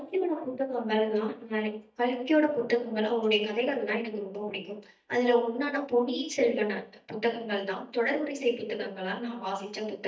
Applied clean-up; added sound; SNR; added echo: neural mask model DeepFilterNet 3.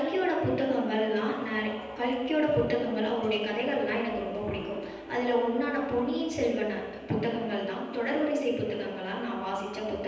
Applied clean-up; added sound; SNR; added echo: none; Piano; 18 dB; reverberation time 1.1 s.